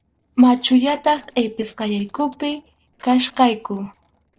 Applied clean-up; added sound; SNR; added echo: neural separator model SepFormer DNS4.